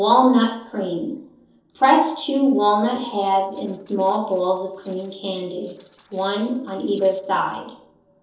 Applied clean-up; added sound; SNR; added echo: neural separator model SepFormer DNS4.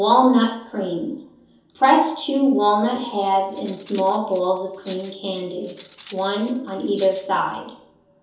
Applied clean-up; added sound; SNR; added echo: none; Cutlery, silverware; 14 dB; reverberation time 2.8 s.